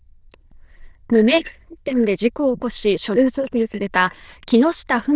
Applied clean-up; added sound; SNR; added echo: neural diffusion model UNIVERSE++.